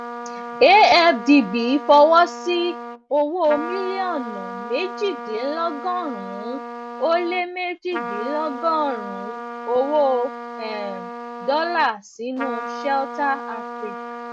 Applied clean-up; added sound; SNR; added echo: none; Trumpet; 11 dB; none.